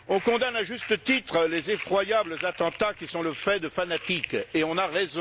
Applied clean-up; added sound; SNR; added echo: none; Fire; 14 dB; none.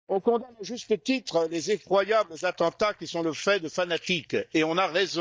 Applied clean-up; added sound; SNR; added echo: neural mask model DeepFilterNet 3.